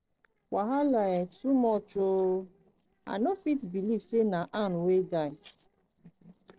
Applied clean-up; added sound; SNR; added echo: neural separator model SepFormer DNS4.